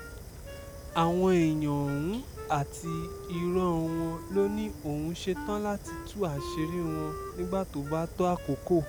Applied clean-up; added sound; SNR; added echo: none; Fire + Wind instrument, woodwind instrument; 10 dB; none.